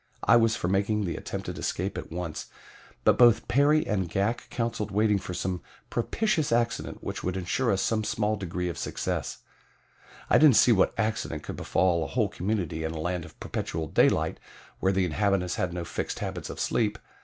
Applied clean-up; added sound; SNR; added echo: none; none; none; none.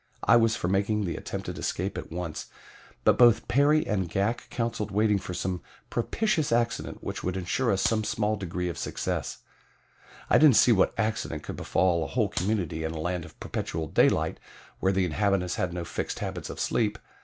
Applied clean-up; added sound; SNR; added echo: none; Clapping; 12 dB; none.